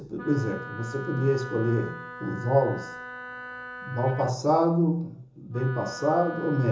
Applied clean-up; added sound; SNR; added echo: none; Wind instrument, woodwind instrument; 13 dB; reverberation time 0.6 s.